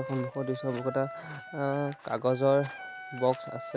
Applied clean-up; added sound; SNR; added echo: none; Wind instrument, woodwind instrument; 12 dB; none.